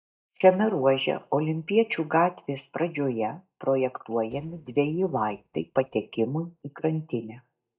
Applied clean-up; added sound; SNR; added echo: neural mask model DeepFilterNet 3.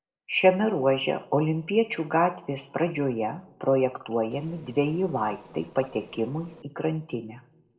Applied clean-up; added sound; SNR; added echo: neural separator model SepFormer DNS4.